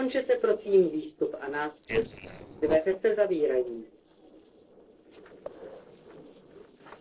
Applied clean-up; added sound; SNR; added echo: neural separator model SepFormer DNS4.